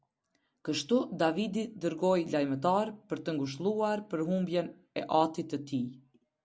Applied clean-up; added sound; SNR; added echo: none; none; none; none.